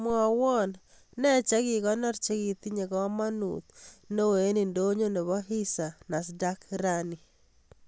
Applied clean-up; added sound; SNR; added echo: none; none; none; none.